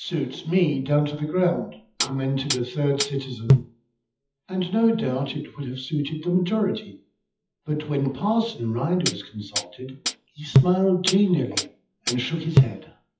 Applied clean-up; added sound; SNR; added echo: classical method WPE with log-MMSE.